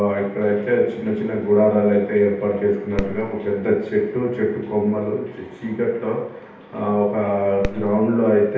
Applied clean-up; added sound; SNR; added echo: none; Fireworks; 17 dB; reverberation time 0.8 s.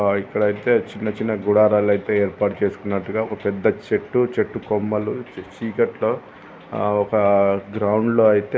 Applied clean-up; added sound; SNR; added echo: none; none; none; none.